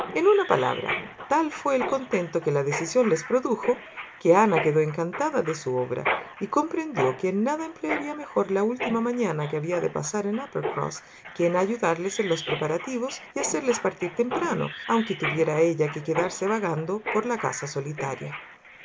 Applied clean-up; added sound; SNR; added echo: none; Mechanisms; 10 dB; none.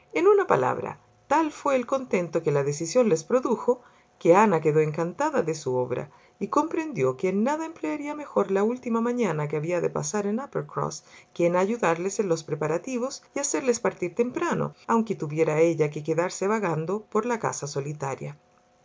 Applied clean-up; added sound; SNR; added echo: none; none; none; none.